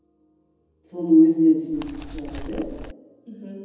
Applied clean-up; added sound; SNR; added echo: none; Animal; 13 dB; reverberation time 1.1 s.